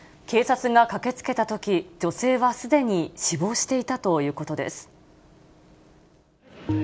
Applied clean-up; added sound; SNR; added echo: none; none; none; none.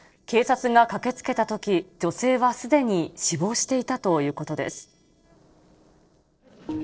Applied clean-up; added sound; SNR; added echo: neural separator model SepFormer DNS4.